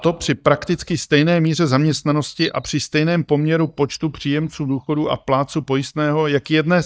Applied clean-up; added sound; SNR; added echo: neural mask model DeepFilterNet 3.